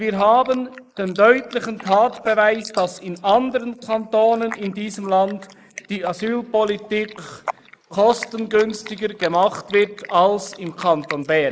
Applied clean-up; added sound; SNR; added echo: neural mask model Resemble Enhance denoiser.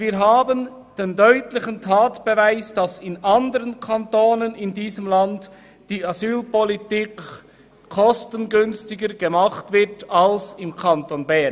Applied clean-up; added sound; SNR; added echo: none; none; none; none.